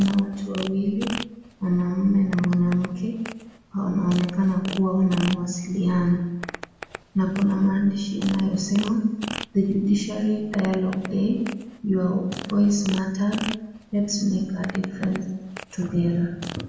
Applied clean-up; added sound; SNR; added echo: none; Fart; 15 dB; reverberation time 0.9 s.